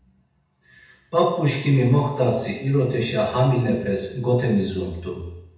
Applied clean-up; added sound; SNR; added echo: none; none; none; reverberation time 0.8 s.